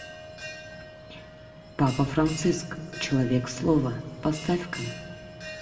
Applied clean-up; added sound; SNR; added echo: none; Bell; 13 dB; reverberation time 2.2 s.